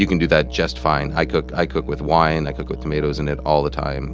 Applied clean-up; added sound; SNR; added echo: none; Musical instrument; 10 dB; none.